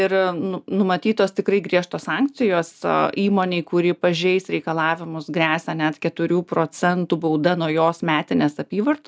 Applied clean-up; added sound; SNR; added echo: none; none; none; none.